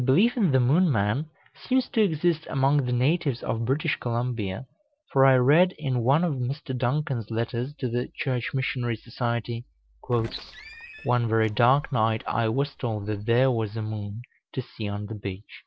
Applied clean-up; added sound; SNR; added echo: neural separator model SepFormer DNS4.